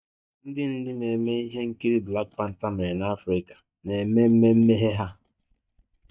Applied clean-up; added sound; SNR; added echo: neural mask model DeepFilterNet 3.